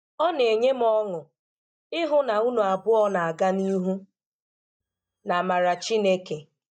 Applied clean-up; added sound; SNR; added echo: neural mask model DeepFilterNet 3.